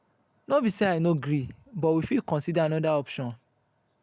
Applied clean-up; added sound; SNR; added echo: none; none; none; none.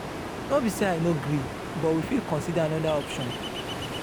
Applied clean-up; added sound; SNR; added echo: none; Ocean; 6 dB; none.